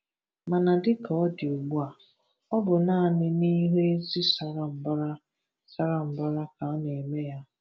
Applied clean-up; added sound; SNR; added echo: none; none; none; none.